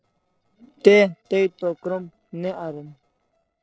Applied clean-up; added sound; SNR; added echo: neural separator model SepFormer DNS4.